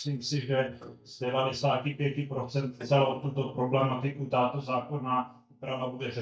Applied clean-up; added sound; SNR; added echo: neural mask model DeepFilterNet 3.